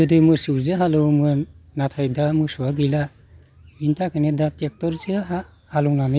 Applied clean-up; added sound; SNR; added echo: none; none; none; none.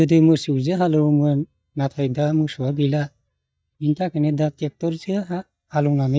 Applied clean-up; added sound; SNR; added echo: neural mask model DeepFilterNet 3.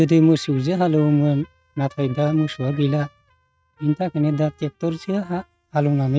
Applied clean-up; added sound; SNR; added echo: neural mask model RNNoise.